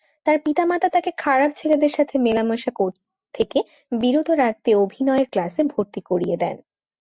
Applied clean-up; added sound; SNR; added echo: none; none; none; none.